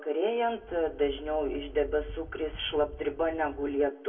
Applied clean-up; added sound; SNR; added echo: none; Thunder / Wind; 14 dB; reverberation time 0.1 s.